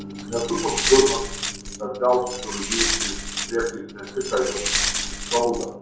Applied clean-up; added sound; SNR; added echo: none; Glass; 3 dB; reverberation time 2.3 s.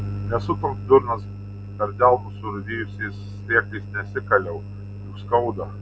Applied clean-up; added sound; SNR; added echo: none; none; none; none.